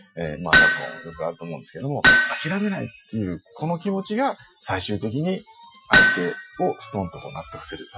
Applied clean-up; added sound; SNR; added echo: classical method Wiener filter.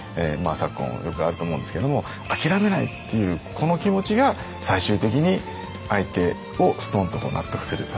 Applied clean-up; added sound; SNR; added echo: none; none; none; none.